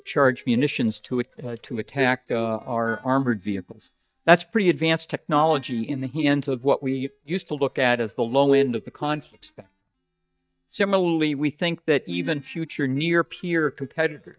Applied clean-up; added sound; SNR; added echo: neural mask model DeepFilterNet 3.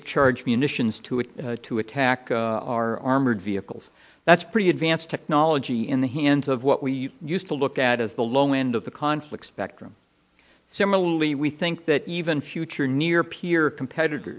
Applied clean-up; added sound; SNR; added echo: none; none; none; none.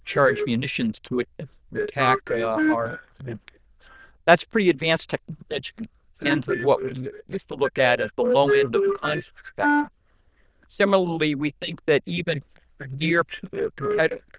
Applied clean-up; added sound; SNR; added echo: neural diffusion model UNIVERSE++.